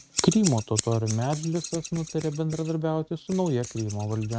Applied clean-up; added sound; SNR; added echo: neural mask model RNNoise.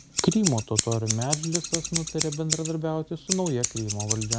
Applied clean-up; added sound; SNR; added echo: none; Scissors; 3 dB; none.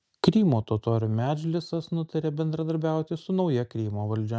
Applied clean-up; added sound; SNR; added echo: none; none; none; none.